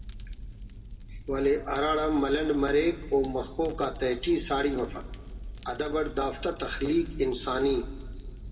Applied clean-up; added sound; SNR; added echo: none; Fire; 11 dB; reverberation time 1.4 s.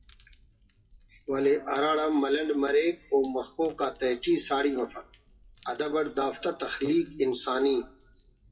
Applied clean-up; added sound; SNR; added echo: classical method WPE with log-MMSE.